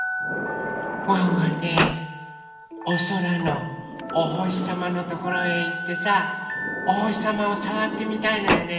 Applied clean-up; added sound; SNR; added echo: none; Sliding door; 6 dB; reverberation time 1.2 s.